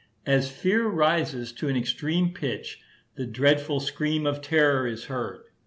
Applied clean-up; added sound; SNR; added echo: none; none; none; none.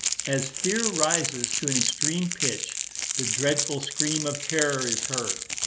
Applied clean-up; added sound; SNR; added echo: none; Crackle; -2 dB; none.